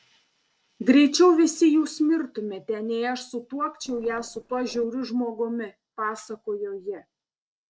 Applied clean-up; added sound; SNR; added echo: neural separator model SepFormer DNS4.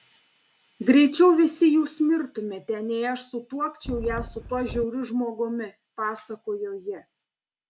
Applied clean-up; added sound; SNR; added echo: none; Wind; 11 dB; none.